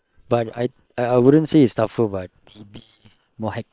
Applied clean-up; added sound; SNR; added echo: neural separator model SepFormer WHAM!.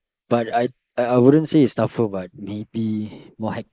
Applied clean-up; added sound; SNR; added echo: neural mask model Resemble Enhance denoiser.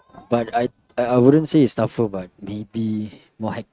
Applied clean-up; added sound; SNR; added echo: neural mask model RNNoise.